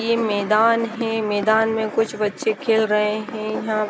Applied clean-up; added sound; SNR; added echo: none; Writing; 14 dB; none.